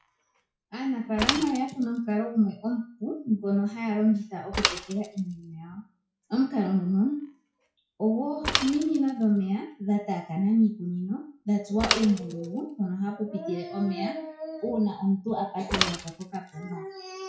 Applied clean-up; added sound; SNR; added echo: classical method WPE with log-MMSE.